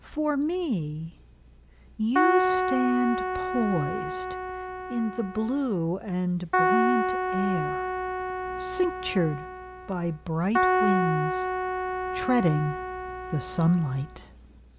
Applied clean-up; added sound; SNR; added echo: none; Keyboard (musical); 0 dB; none.